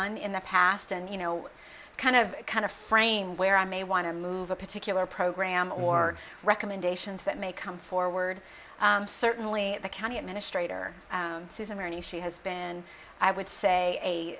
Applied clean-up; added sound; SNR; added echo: none; none; none; none.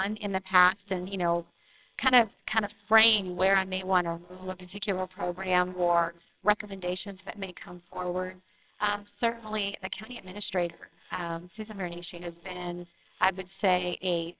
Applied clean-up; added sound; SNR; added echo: neural separator model SepFormer WHAMR!.